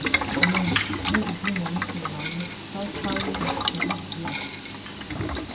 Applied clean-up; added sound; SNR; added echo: none; Boiling; -4 dB; reverberation time 0.2 s.